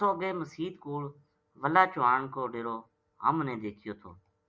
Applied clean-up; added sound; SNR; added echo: none; none; none; none.